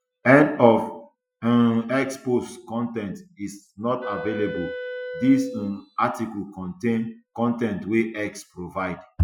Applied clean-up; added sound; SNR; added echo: classical method Wiener filter.